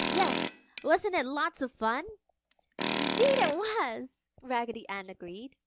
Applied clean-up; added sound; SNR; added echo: none; Tools; 4 dB; none.